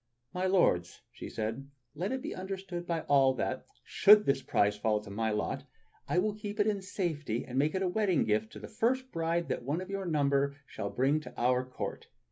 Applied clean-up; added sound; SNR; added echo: none; none; none; none.